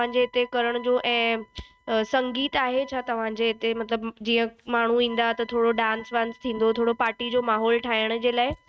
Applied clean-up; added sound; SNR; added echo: neural mask model RNNoise.